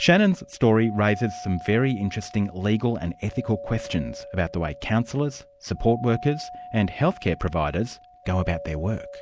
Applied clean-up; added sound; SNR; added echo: none; Doorbell; 16 dB; none.